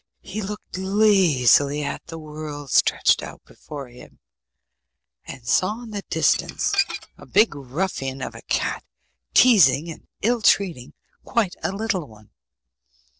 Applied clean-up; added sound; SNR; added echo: neural separator model SepFormer DNS4.